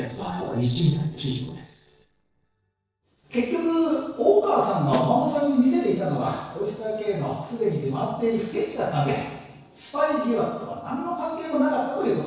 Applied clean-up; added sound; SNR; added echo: neural separator model SepFormer DNS4.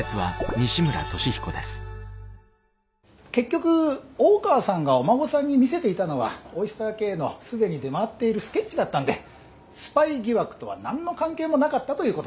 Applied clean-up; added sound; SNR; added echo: none; none; none; none.